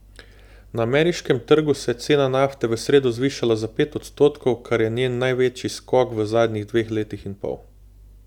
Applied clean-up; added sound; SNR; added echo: none; none; none; none.